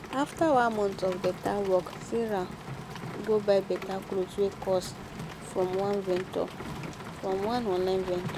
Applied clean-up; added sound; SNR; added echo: none; Rain; 10 dB; none.